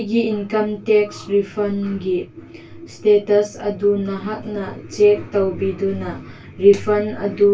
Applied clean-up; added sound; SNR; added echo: none; none; none; reverberation time 0.1 s.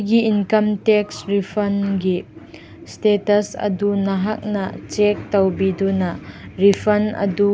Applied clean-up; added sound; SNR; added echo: none; none; none; none.